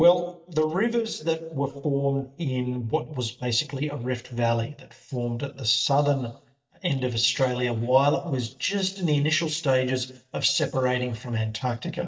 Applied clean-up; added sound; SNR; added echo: neural mask model DeepFilterNet 3.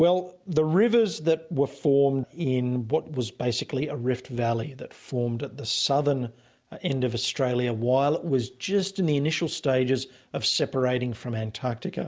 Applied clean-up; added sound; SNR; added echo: none; none; none; none.